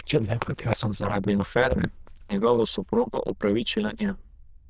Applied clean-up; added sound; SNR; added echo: neural diffusion model UNIVERSE++.